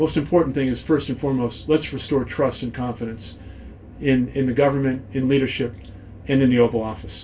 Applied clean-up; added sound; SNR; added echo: none; none; none; reverberation time 0.2 s.